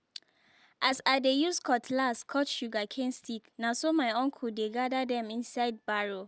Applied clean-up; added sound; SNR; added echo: none; none; none; none.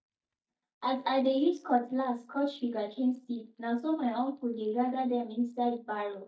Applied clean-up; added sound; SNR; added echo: neural mask model DeepFilterNet 3.